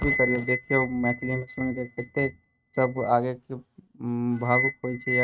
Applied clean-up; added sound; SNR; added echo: neural mask model RNNoise.